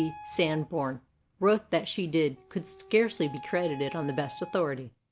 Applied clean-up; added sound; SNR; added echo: none; Wind instrument, woodwind instrument; 18 dB; none.